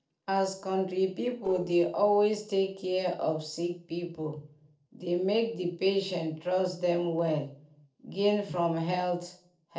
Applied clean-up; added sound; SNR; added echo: neural separator model SepFormer DNS4.